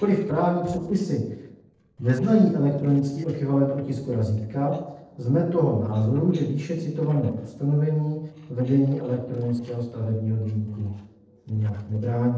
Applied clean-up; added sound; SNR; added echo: neural separator model SepFormer DNS4.